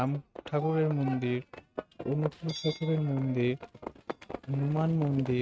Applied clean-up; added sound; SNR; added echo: neural mask model RNNoise.